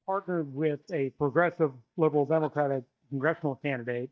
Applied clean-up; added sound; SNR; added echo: neural mask model DeepFilterNet 3.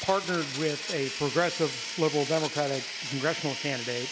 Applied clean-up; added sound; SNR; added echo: none; Domestic sounds, home sounds; 6 dB; none.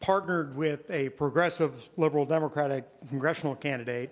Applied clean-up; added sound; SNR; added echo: none; none; none; none.